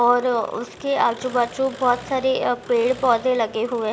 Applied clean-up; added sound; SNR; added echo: none; Engine; 19 dB; none.